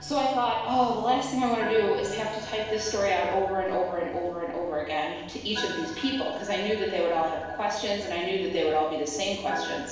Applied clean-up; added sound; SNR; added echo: none; Organ; 15 dB; reverberation time 0.9 s.